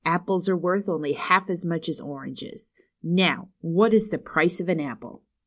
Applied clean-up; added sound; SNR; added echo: none; none; none; none.